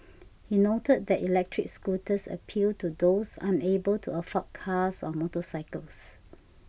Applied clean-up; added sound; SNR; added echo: none; none; none; none.